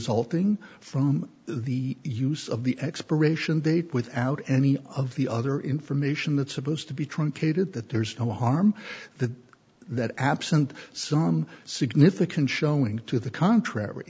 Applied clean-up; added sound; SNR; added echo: none; none; none; none.